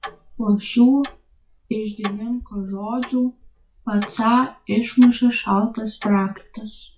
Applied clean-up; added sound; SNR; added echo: classical method WPE with log-MMSE.